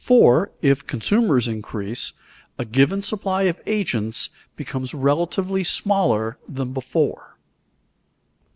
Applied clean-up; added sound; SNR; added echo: none; none; none; none.